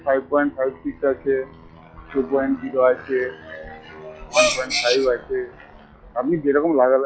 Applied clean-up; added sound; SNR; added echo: classical method log-MMSE.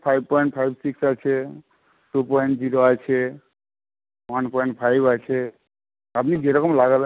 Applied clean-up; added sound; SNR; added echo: none; none; none; none.